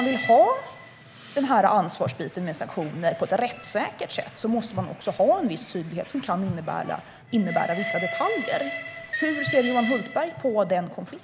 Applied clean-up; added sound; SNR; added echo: none; Train; 11 dB; none.